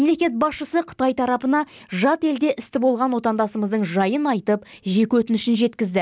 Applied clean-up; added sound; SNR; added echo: none; none; none; none.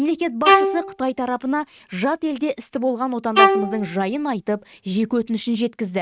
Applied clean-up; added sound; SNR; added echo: neural mask model RNNoise.